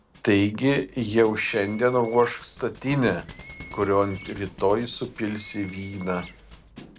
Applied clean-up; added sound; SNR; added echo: none; Bird + Thump, thud; 19 dB; none.